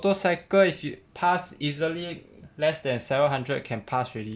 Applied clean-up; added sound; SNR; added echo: none; none; none; none.